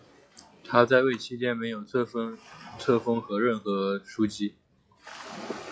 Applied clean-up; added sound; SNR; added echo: classical method log-MMSE.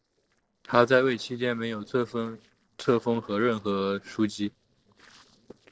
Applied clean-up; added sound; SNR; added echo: neural separator model SepFormer DNS4.